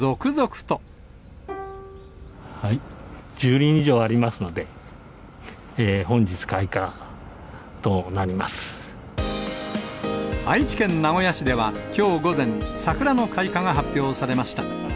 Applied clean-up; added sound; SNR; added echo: none; Plucked string instrument; 17 dB; none.